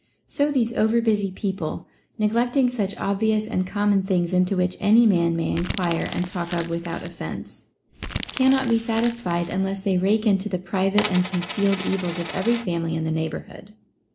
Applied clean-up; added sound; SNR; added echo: none; Coin (dropping) + Crumpling, crinkling; 9 dB; none.